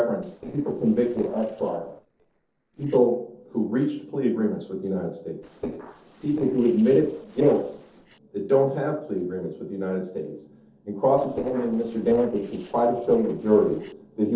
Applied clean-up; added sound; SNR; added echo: neural separator model SepFormer DNS4.